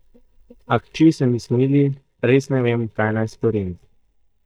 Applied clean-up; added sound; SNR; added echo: neural mask model DeepFilterNet 3.